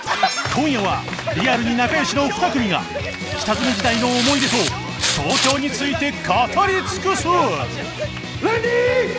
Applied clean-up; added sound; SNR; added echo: none; Tearing; 6 dB; none.